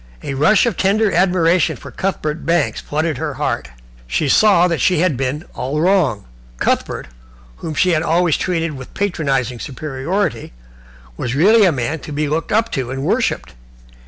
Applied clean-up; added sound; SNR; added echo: none; none; none; none.